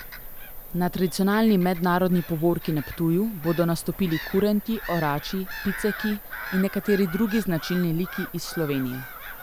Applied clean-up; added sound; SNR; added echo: none; Gull, seagull / Bird vocalization, bird call, bird song; 12 dB; none.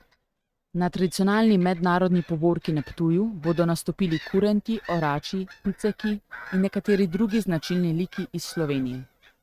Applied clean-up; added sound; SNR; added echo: neural mask model RNNoise.